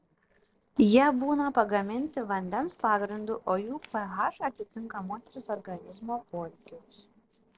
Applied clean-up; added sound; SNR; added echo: neural separator model SepFormer DNS4.